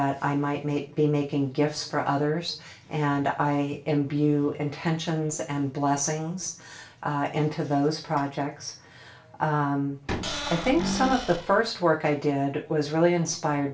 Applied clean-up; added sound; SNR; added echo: none; Cupboard open or close / Door; 5 dB; reverberation time 0.3 s.